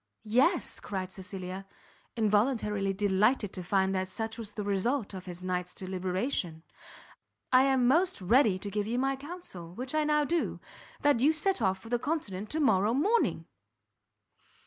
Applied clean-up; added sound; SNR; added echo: none; none; none; none.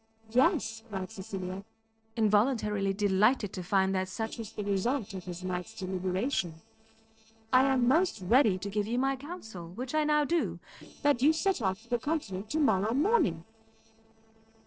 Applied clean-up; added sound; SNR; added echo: neural separator model SepFormer DNS4.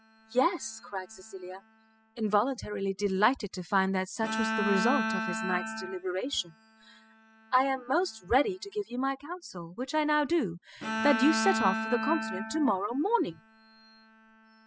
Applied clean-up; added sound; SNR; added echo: classical method spectral subtraction.